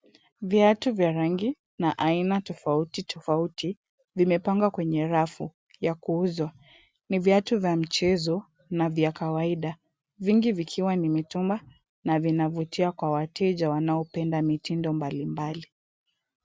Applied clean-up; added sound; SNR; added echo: none; none; none; none.